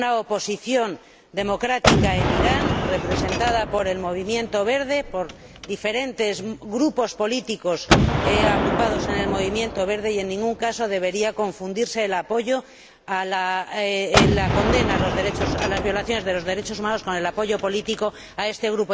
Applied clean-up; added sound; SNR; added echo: none; Gunshot, gunfire; 2 dB; none.